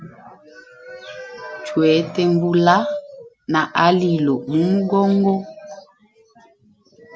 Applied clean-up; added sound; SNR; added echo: none; none; none; none.